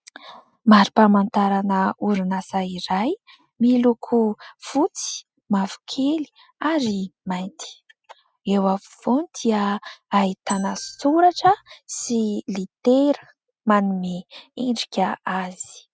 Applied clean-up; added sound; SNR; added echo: neural mask model RNNoise.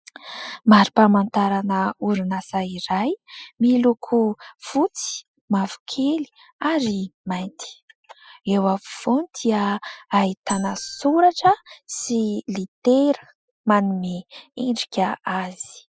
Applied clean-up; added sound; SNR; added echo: classical method spectral subtraction.